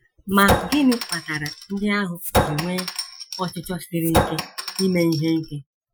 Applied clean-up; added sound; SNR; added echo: classical method Wiener filter.